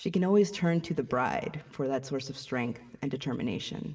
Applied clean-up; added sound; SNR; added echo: none; none; none; reverberation time 1.4 s.